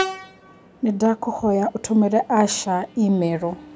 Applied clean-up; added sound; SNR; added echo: none; Train; 14 dB; none.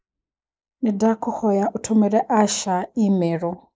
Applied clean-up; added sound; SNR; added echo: neural mask model Resemble Enhance denoiser.